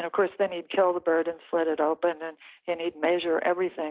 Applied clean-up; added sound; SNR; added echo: none; none; none; none.